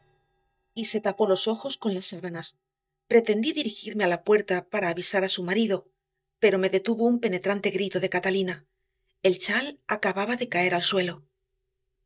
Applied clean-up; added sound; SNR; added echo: neural mask model DeepFilterNet 3.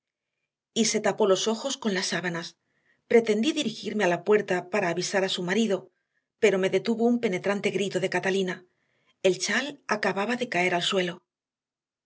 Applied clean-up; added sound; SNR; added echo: none; none; none; none.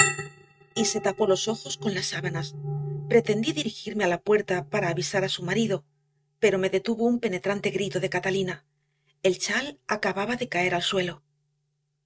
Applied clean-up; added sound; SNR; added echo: neural mask model RNNoise.